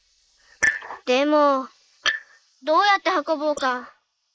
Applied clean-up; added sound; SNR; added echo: neural mask model Resemble Enhance denoiser.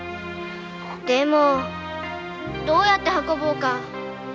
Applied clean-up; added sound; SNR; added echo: none; none; none; none.